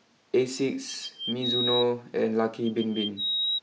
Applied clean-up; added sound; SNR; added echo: none; Bird vocalization, bird call, bird song; 2 dB; none.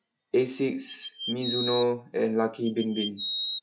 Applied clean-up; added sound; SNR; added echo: classical method log-MMSE.